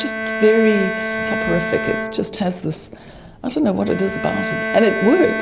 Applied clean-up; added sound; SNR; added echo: none; Bowed string instrument; 5 dB; none.